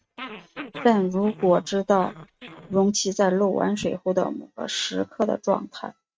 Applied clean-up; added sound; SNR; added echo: neural mask model RNNoise.